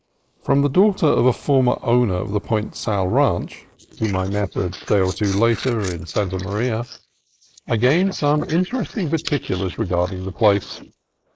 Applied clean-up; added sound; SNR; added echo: neural mask model Resemble Enhance denoiser.